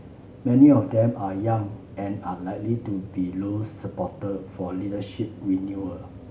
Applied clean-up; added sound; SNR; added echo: none; none; none; none.